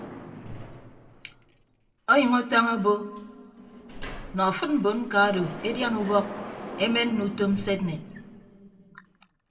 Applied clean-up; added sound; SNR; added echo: none; Sliding door; 14 dB; reverberation time 1.5 s.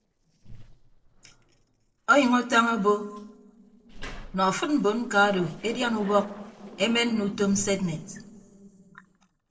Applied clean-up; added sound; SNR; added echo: neural separator model SepFormer DNS4.